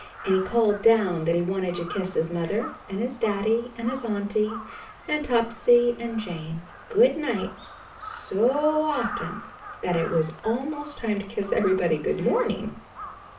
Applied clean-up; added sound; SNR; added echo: none; Crow; 15 dB; reverberation time 0.3 s.